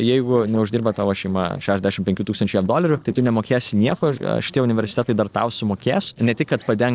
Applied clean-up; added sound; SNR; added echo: neural separator model SepFormer DNS4.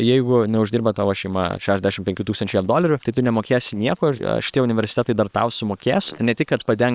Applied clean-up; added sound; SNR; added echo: neural separator model SepFormer WHAM!.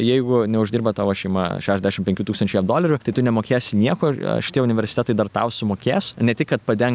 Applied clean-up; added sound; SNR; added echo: none; none; none; none.